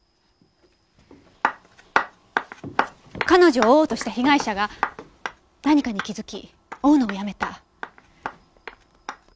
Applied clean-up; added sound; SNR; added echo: none; none; none; none.